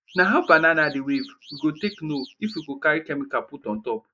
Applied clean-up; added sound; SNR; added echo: neural mask model Resemble Enhance denoiser.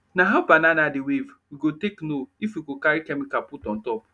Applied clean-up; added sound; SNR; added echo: none; none; none; none.